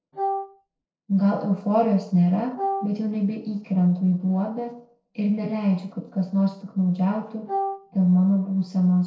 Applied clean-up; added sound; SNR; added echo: neural separator model SepFormer DNS4.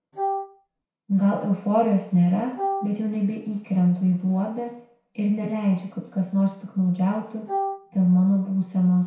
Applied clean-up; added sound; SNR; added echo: none; Wind instrument, woodwind instrument; 6 dB; reverberation time 0.6 s.